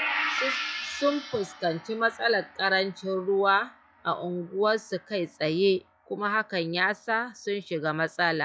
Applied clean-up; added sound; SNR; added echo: classical method log-MMSE.